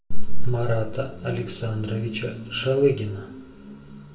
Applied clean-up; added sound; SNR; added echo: none; none; none; reverberation time 0.3 s.